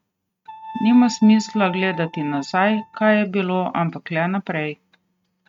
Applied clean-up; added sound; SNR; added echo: neural mask model RNNoise.